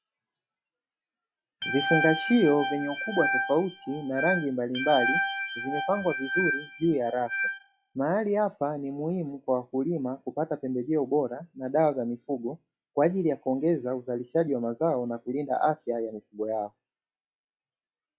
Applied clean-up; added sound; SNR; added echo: classical method log-MMSE.